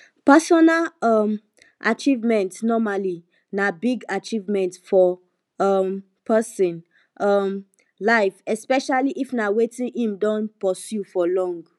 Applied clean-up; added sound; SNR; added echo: none; none; none; none.